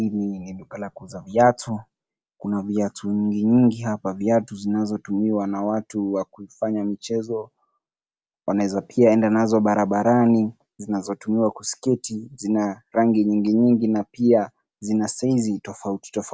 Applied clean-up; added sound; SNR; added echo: none; none; none; none.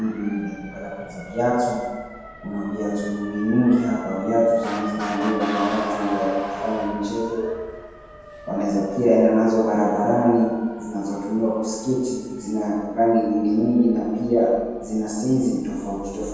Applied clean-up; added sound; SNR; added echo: none; Motor vehicle (road) / Siren; 13 dB; reverberation time 1.2 s.